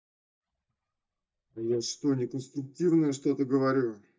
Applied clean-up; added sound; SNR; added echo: neural mask model DeepFilterNet 3.